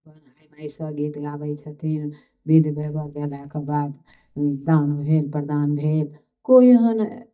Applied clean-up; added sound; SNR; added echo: neural mask model DeepFilterNet 3.